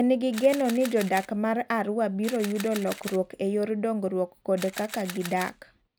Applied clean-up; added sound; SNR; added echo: none; Camera; 15 dB; none.